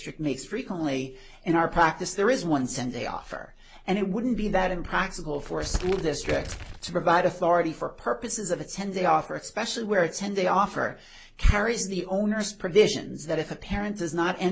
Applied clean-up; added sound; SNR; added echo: none; Crumpling, crinkling; 9 dB; none.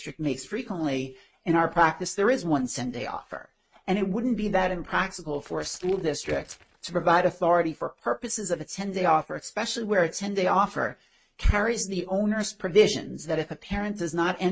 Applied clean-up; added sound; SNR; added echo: neural mask model RNNoise.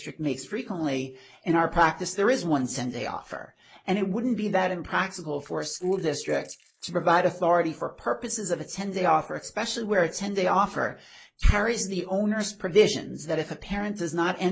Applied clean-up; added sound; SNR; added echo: neural mask model Resemble Enhance denoiser.